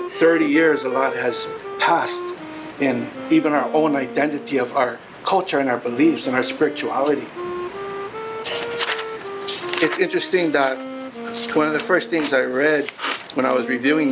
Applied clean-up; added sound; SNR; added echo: none; Wind instrument, woodwind instrument; 11 dB; none.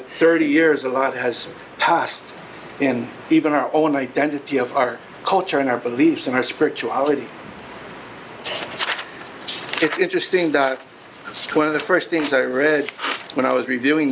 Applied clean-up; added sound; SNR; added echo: none; none; none; none.